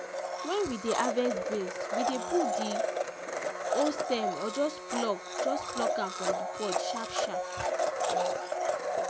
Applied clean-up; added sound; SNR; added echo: none; Domestic sounds, home sounds; -2 dB; none.